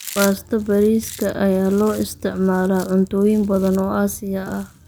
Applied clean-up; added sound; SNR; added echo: none; Chewing, mastication; 19 dB; none.